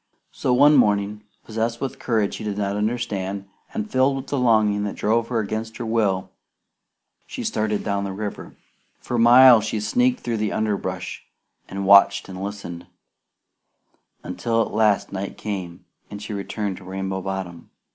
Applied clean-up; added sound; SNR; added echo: none; none; none; none.